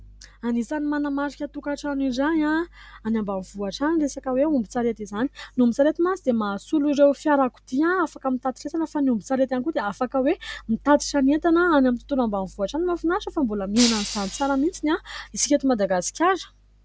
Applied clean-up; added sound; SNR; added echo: none; Shatter; 7 dB; none.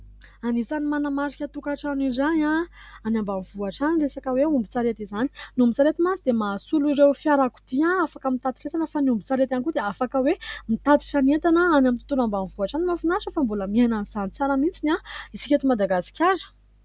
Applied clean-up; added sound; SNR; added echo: none; none; none; none.